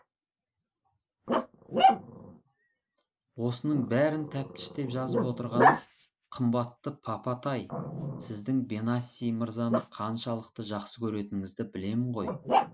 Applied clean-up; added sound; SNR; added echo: none; Growling; 0 dB; none.